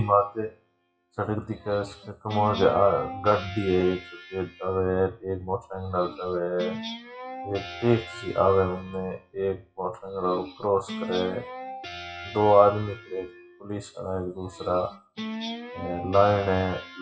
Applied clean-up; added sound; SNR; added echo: classical method WPE with log-MMSE.